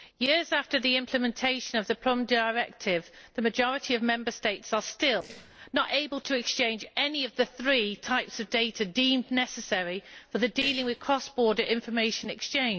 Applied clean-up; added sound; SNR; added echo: neural separator model SepFormer DNS4.